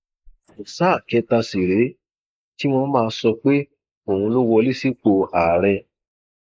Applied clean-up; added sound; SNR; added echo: neural mask model Resemble Enhance denoiser.